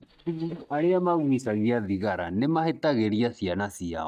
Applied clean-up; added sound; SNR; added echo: neural mask model DeepFilterNet 3.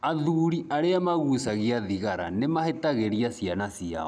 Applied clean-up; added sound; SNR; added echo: none; none; none; none.